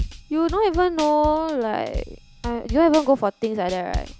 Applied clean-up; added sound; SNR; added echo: none; Drum kit; 11 dB; none.